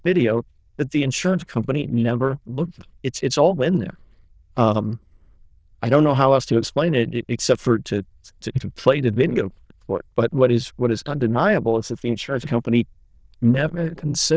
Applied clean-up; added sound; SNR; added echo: neural diffusion model UNIVERSE++.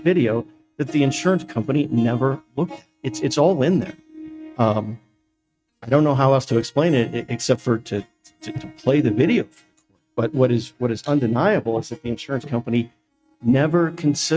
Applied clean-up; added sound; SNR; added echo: neural mask model RNNoise.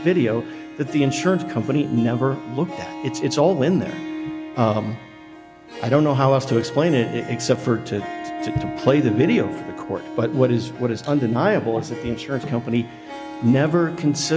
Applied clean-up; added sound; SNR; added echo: none; Harp; 10 dB; none.